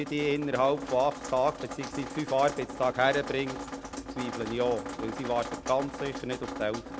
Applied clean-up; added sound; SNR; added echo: none; Drip; 9 dB; none.